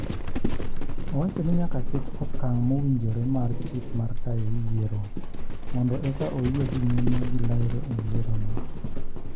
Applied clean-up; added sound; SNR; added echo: none; Livestock, farm animals, working animals; -4 dB; none.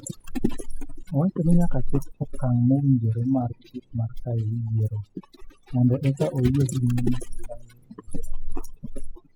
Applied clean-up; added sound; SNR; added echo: classical method spectral subtraction.